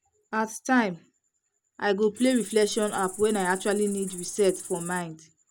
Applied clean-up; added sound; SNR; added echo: none; Cricket; 12 dB; none.